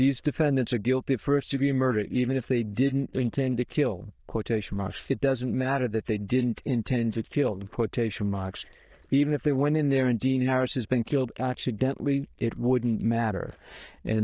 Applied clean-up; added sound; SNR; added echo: neural diffusion model UNIVERSE++.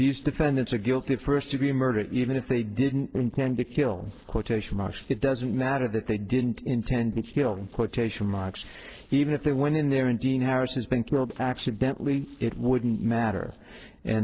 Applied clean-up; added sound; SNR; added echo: neural separator model SepFormer DNS4.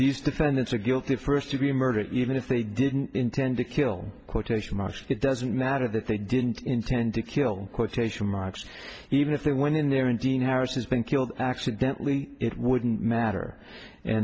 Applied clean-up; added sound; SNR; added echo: none; none; none; none.